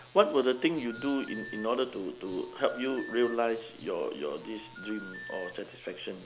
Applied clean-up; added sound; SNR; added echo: none; Telephone; 15 dB; none.